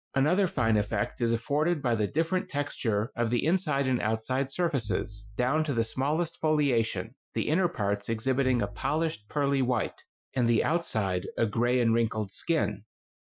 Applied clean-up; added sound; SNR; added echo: classical method Wiener filter.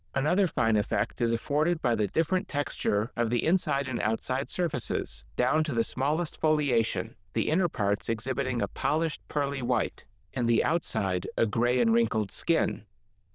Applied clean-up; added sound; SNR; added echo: neural diffusion model UNIVERSE++.